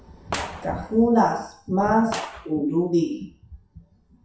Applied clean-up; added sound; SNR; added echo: classical method WPE with log-MMSE.